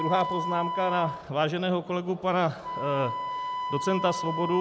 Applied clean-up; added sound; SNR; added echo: none; Wind instrument, woodwind instrument; 5 dB; none.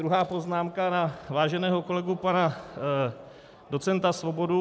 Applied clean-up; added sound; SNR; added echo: none; none; none; none.